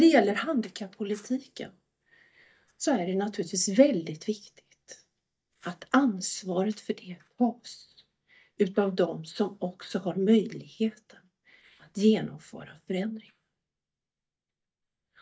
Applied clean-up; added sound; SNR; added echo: neural mask model DeepFilterNet 3.